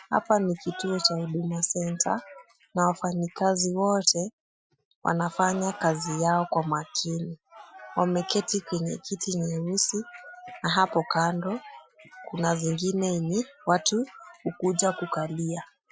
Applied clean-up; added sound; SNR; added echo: classical method Wiener filter.